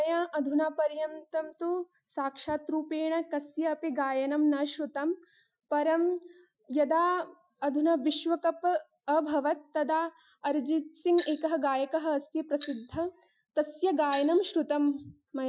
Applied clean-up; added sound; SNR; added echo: classical method Wiener filter.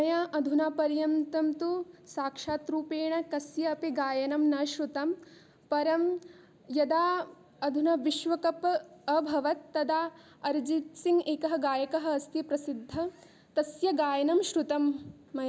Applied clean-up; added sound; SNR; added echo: none; none; none; none.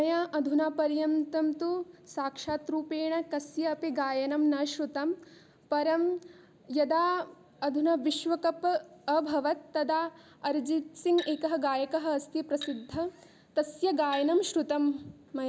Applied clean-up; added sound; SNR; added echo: none; Glass; 19 dB; none.